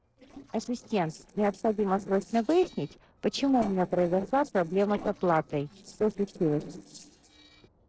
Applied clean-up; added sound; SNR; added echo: neural separator model SepFormer DNS4.